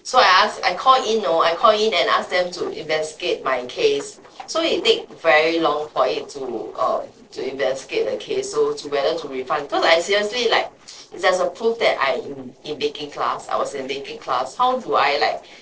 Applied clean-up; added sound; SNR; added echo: neural separator model SepFormer DNS4.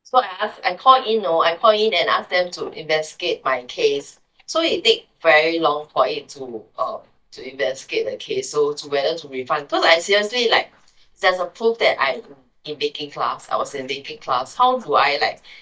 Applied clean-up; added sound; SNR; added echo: neural mask model DeepFilterNet 3.